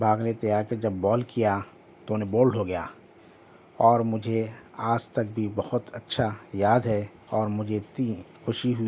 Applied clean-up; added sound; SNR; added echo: none; none; none; none.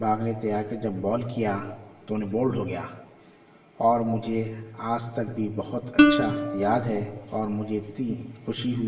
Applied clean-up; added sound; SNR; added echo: none; Plucked string instrument; -2 dB; reverberation time 1.1 s.